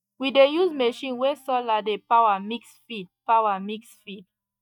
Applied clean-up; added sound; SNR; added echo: neural mask model DeepFilterNet 3.